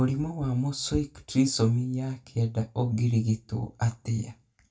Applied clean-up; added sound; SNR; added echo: none; none; none; reverberation time 0.2 s.